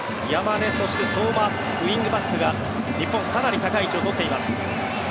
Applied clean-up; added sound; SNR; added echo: none; Guitar; 10 dB; none.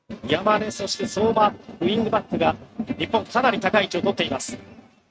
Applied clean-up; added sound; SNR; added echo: neural mask model RNNoise.